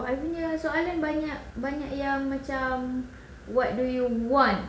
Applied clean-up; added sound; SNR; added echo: none; none; none; none.